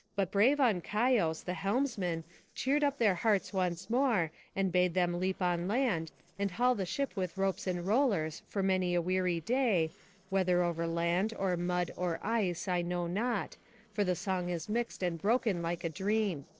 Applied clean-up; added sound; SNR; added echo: neural separator model SepFormer DNS4.